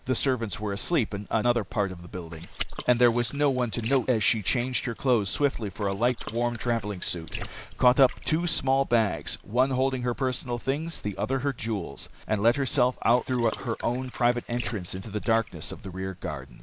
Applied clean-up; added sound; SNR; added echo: neural mask model Resemble Enhance denoiser.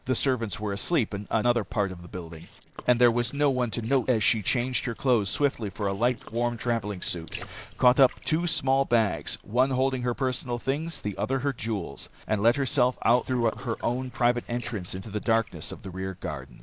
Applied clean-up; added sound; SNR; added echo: neural separator model SepFormer DNS4.